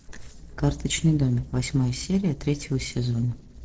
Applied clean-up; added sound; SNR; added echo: neural separator model SepFormer DNS4.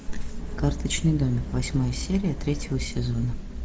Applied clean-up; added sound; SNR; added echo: none; Wind; 18 dB; none.